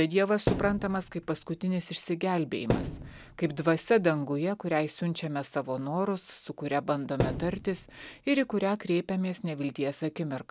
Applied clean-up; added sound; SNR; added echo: none; Thump, thud; 5 dB; none.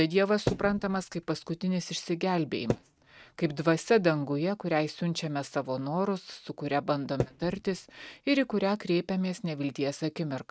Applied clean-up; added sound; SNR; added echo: neural mask model RNNoise.